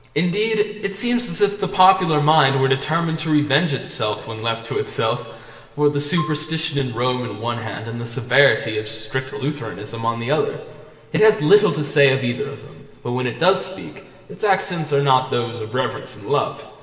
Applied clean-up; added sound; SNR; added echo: none; Marimba, xylophone; 16 dB; reverberation time 2.0 s.